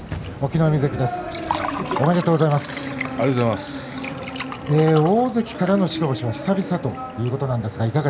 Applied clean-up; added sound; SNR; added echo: none; Liquid; 14 dB; none.